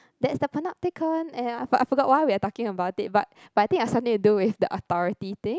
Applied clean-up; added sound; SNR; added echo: none; none; none; none.